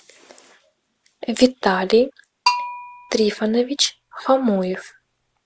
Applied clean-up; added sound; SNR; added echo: none; Bell; 8 dB; none.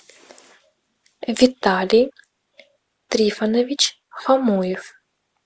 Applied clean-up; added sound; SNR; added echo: none; none; none; none.